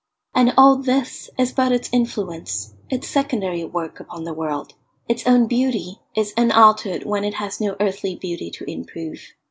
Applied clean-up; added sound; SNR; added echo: none; none; none; none.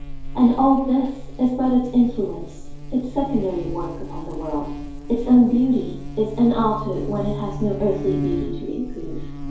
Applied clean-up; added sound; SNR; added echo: none; Buzz; 8 dB; reverberation time 2.4 s.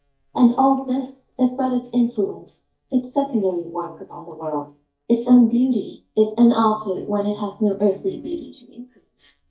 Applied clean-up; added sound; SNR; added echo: neural mask model DeepFilterNet 3.